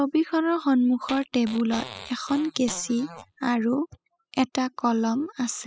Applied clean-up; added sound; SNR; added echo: classical method spectral subtraction.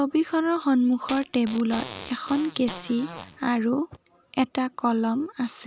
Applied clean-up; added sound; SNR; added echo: none; Fart; 14 dB; none.